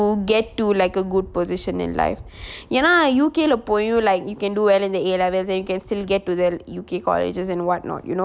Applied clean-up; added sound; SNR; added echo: none; none; none; none.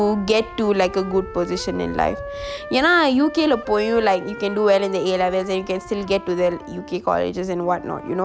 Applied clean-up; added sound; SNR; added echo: none; Wind instrument, woodwind instrument; 14 dB; none.